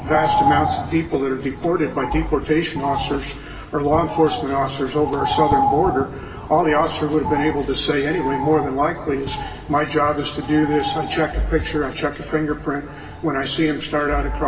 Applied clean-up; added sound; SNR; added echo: none; Bird; 6 dB; reverberation time 2.1 s.